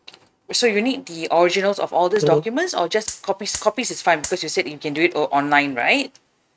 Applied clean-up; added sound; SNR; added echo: neural mask model RNNoise.